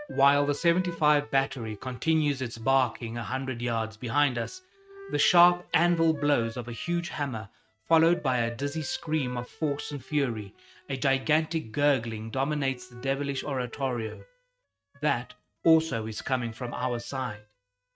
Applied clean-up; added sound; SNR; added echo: neural mask model RNNoise.